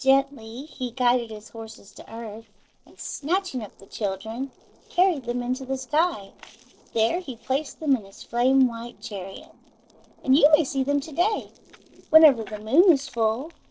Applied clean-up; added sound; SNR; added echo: neural separator model SepFormer DNS4.